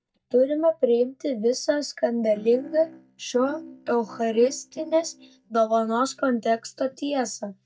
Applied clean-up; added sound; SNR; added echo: neural mask model DeepFilterNet 3.